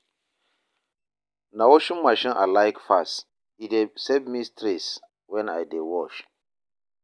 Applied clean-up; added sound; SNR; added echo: none; none; none; none.